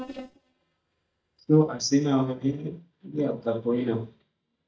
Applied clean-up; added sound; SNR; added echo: neural mask model DeepFilterNet 3.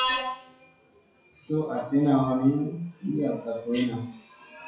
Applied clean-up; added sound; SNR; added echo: classical method WPE with log-MMSE.